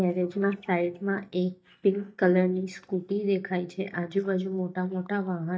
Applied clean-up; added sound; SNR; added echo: neural mask model DeepFilterNet 3.